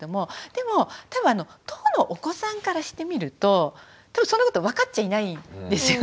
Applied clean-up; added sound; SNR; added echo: none; none; none; none.